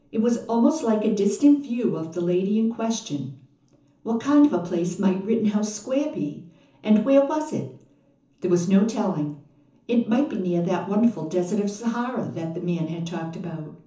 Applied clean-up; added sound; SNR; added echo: none; none; none; reverberation time 0.7 s.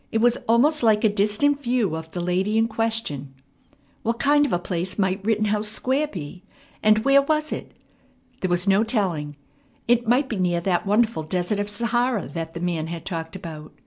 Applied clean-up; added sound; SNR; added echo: none; none; none; none.